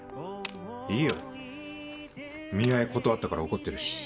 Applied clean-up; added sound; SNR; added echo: none; Tools; 16 dB; none.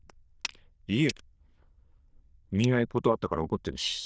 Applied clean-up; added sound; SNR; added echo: neural diffusion model UNIVERSE++.